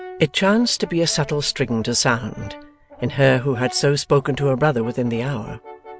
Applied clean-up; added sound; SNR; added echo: none; Brass instrument; 19 dB; none.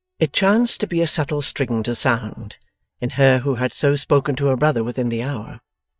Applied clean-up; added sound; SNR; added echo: neural mask model DeepFilterNet 3.